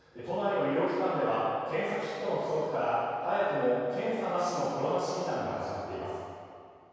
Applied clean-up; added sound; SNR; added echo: none; none; none; reverberation time 2.2 s.